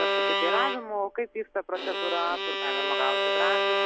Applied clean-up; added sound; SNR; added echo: none; Bowed string instrument; -4 dB; none.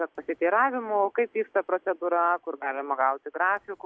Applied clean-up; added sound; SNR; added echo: none; none; none; none.